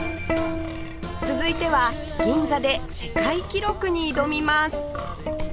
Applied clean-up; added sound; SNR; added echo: none; Plucked string instrument + Wind; 3 dB; none.